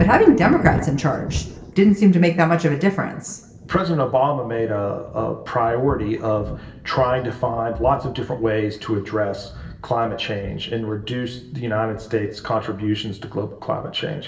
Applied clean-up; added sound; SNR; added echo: none; Thunder; 13 dB; reverberation time 0.7 s.